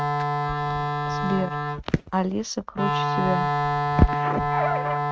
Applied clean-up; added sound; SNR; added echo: neural mask model RNNoise.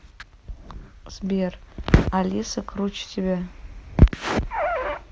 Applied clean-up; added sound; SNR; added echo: none; none; none; none.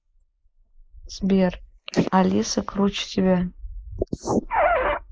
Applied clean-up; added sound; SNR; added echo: neural mask model Resemble Enhance denoiser.